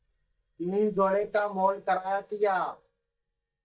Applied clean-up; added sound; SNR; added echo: neural mask model DeepFilterNet 3.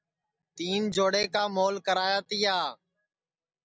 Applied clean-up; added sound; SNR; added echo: none; none; none; none.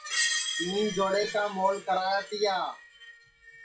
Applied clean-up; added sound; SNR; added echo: classical method WPE with log-MMSE.